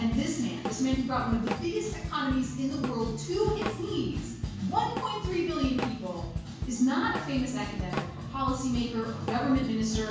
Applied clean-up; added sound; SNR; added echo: none; Drum kit; 8 dB; reverberation time 0.6 s.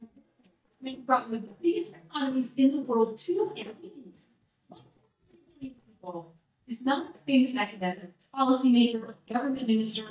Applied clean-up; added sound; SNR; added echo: neural mask model DeepFilterNet 3.